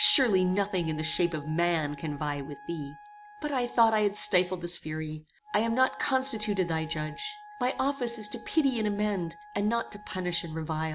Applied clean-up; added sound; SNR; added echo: none; Wind instrument, woodwind instrument; 19 dB; none.